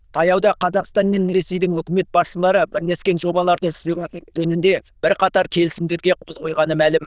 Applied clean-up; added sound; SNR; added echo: neural diffusion model UNIVERSE++.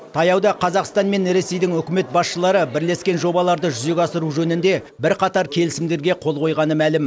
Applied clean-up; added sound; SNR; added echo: none; none; none; none.